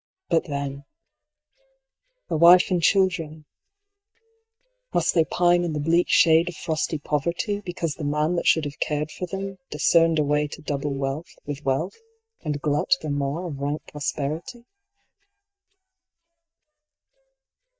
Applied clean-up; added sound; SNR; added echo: neural mask model DeepFilterNet 3.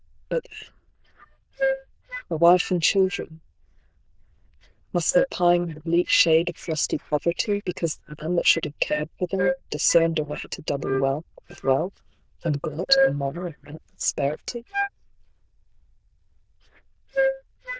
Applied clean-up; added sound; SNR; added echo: neural diffusion model UNIVERSE++.